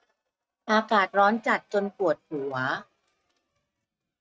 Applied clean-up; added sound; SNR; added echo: neural mask model RNNoise.